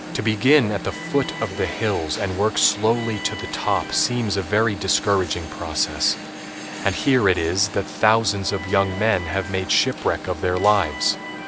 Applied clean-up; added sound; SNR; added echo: none; Alarm; 11 dB; none.